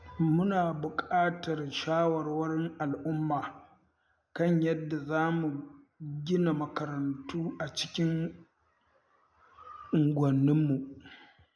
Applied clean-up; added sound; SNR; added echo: none; none; none; none.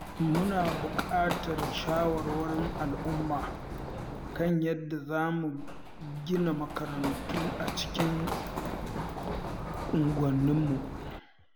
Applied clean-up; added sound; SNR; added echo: none; Run; 5 dB; none.